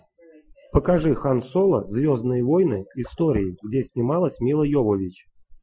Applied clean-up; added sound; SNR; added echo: classical method Wiener filter.